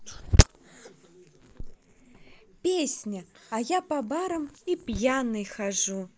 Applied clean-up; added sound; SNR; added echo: neural mask model Resemble Enhance denoiser.